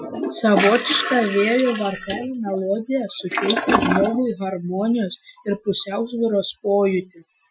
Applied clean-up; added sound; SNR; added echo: classical method Wiener filter.